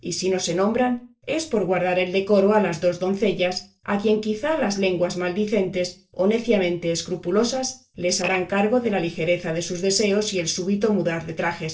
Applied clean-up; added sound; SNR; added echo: neural separator model SepFormer DNS4.